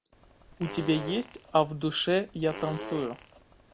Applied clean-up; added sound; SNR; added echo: none; Fart; 13 dB; none.